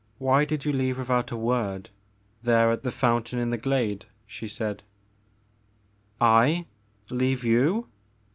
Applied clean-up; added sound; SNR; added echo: none; none; none; none.